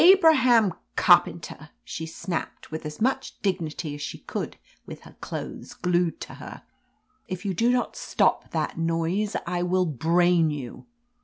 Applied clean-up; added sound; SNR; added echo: none; none; none; none.